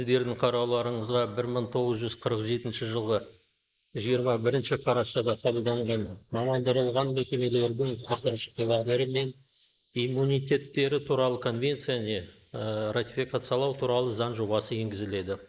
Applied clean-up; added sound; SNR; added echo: neural mask model Resemble Enhance denoiser.